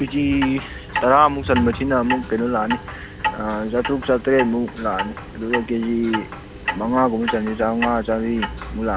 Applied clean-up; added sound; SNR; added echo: none; Clock; 8 dB; none.